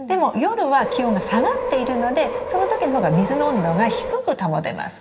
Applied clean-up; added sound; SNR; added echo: none; Subway, metro, underground; 4 dB; reverberation time 1.8 s.